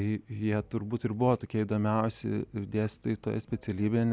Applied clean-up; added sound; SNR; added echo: none; none; none; none.